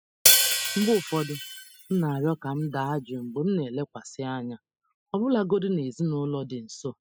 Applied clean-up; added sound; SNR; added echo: classical method spectral subtraction.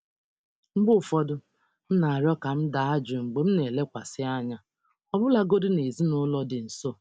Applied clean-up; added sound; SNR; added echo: none; none; none; none.